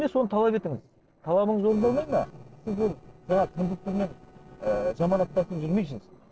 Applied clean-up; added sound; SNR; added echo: neural separator model SepFormer DNS4.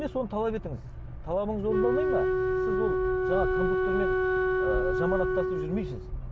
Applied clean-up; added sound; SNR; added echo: none; Wind instrument, woodwind instrument; -3 dB; none.